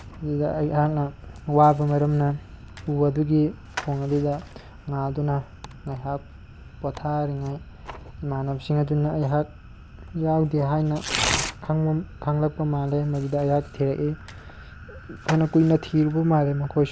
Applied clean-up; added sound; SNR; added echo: none; Tearing; 13 dB; none.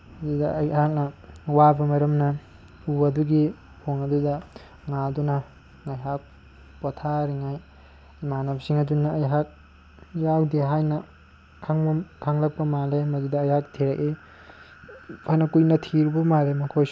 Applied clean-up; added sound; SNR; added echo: none; none; none; none.